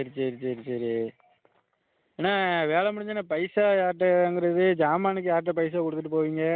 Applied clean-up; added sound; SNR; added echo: none; none; none; none.